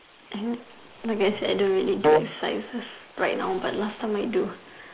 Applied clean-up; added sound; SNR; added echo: neural mask model Resemble Enhance denoiser.